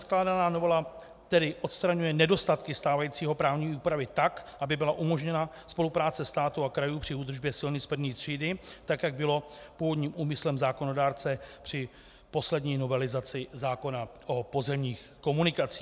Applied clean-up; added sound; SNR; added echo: none; none; none; none.